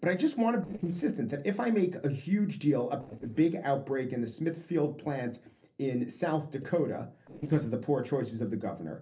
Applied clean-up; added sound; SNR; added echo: neural separator model SepFormer DNS4.